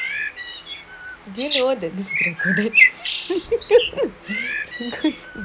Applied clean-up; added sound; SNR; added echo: none; Bird; 0 dB; none.